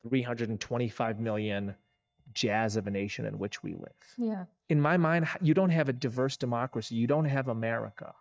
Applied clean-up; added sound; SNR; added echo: neural mask model DeepFilterNet 3.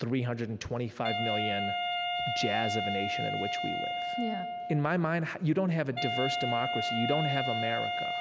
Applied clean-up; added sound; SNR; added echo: none; Wind instrument, woodwind instrument; 1 dB; none.